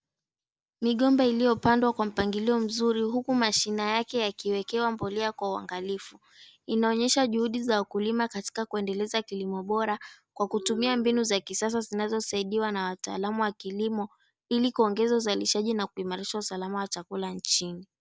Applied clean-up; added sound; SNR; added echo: none; none; none; none.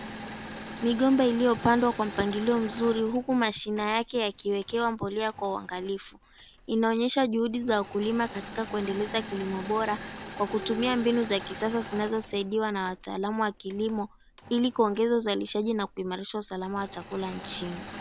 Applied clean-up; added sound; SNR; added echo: none; Engine / Mechanisms; 15 dB; none.